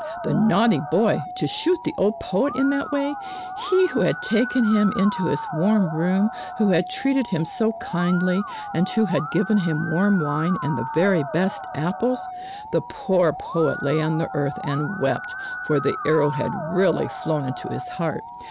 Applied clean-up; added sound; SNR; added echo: none; Musical instrument; 10 dB; none.